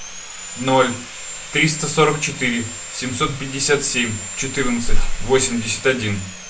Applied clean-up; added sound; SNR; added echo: none; Sawing; 12 dB; reverberation time 0.2 s.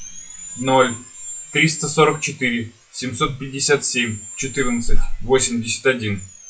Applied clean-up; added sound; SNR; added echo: classical method WPE with log-MMSE.